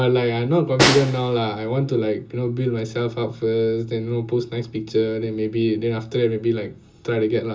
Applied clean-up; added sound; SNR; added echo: none; Snare drum; 4 dB; reverberation time 0.2 s.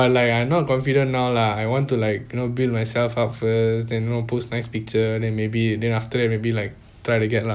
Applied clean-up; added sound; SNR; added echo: none; none; none; none.